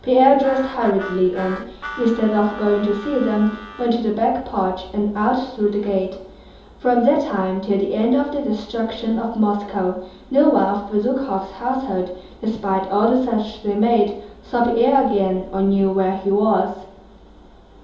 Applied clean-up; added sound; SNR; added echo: none; Harmonica; 15 dB; reverberation time 2.8 s.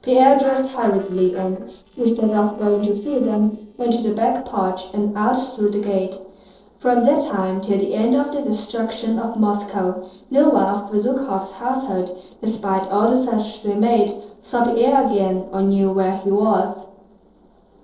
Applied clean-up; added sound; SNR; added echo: neural separator model SepFormer DNS4.